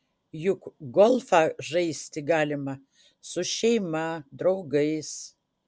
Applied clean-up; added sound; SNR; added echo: none; none; none; none.